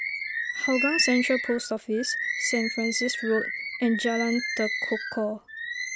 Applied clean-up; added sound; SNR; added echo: none; Bird; 3 dB; none.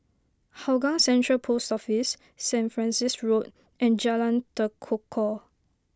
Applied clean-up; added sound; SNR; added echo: none; none; none; none.